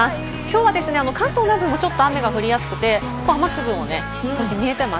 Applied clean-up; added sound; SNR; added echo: none; none; none; none.